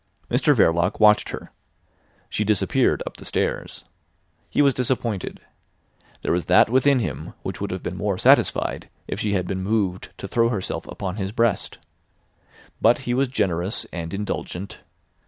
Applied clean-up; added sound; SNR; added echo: none; none; none; none.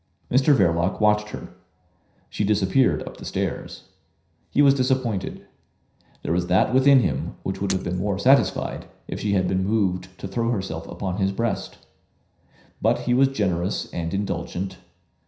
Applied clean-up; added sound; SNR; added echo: none; Shatter; 16 dB; reverberation time 0.5 s.